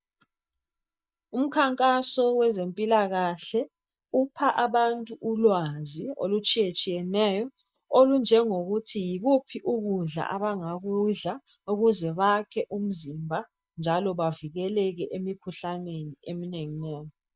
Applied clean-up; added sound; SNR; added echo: neural mask model DeepFilterNet 3.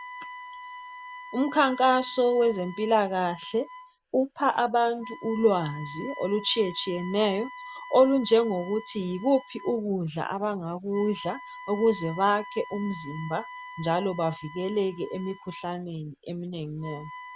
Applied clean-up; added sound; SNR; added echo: none; Wind instrument, woodwind instrument; 16 dB; none.